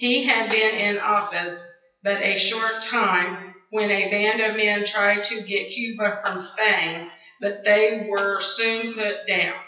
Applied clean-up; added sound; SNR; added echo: classical method WPE with log-MMSE.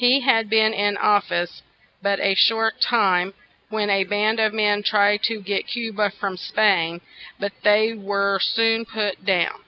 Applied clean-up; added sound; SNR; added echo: none; none; none; none.